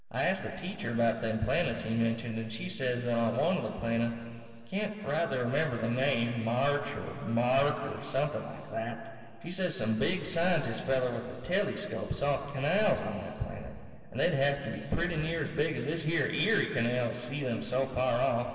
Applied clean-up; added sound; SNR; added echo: none; none; none; reverberation time 2.5 s.